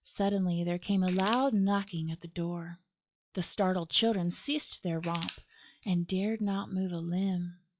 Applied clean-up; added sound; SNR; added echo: classical method log-MMSE.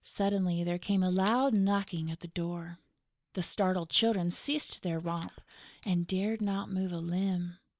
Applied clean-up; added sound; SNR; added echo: neural mask model Resemble Enhance denoiser.